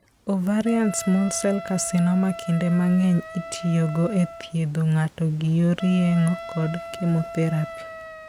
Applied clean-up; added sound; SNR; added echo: none; Wind instrument, woodwind instrument; 15 dB; none.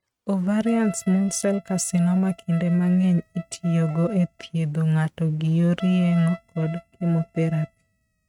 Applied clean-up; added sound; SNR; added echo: neural mask model RNNoise.